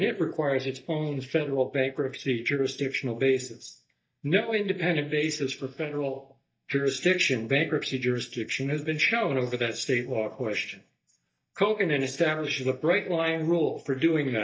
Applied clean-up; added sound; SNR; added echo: neural mask model DeepFilterNet 3.